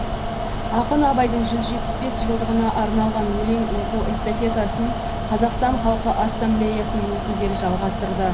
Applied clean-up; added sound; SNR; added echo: none; Mechanical fan; 2 dB; reverberation time 0.5 s.